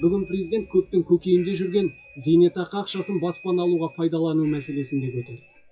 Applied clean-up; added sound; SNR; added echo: classical method WPE with log-MMSE.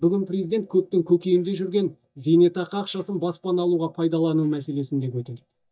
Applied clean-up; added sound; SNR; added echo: neural mask model DeepFilterNet 3.